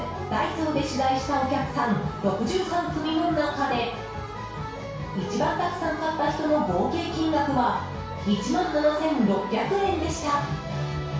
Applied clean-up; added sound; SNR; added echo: none; none; none; reverberation time 0.6 s.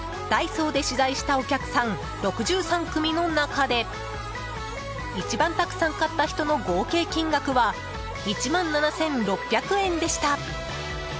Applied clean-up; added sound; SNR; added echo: none; none; none; none.